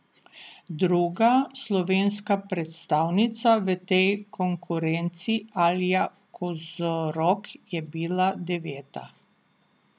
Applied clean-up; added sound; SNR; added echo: none; none; none; none.